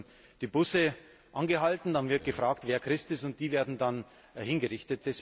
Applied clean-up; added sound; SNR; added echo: none; Burping, eructation; 18 dB; none.